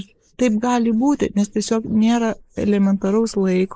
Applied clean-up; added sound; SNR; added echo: neural mask model Resemble Enhance denoiser.